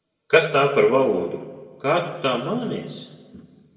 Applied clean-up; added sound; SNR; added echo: none; none; none; reverberation time 1.6 s.